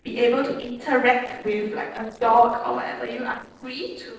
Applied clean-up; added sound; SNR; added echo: neural separator model SepFormer DNS4.